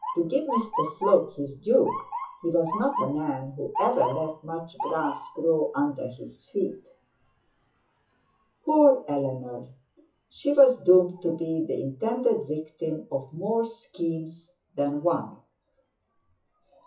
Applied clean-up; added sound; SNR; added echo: classical method WPE with log-MMSE.